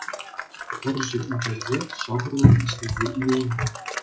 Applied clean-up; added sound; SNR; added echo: classical method log-MMSE.